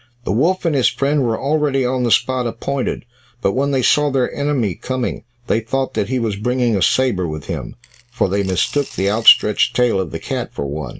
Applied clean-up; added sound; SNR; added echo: none; Coin (dropping) / Glass; 20 dB; none.